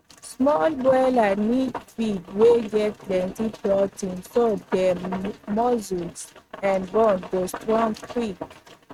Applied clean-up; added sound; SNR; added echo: neural mask model RNNoise.